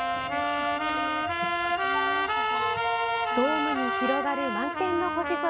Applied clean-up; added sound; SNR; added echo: none; Trumpet; -2 dB; none.